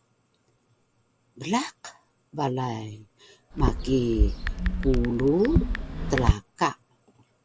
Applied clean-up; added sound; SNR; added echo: none; Chatter / Chirp, tweet / Car passing by / Typing; -3 dB; none.